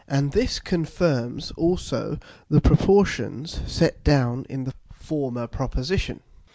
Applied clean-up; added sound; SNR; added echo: none; none; none; none.